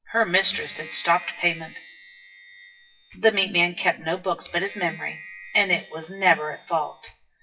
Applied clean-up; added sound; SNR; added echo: classical method WPE with log-MMSE.